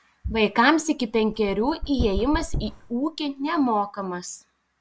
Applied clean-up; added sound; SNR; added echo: none; Dog; 8 dB; none.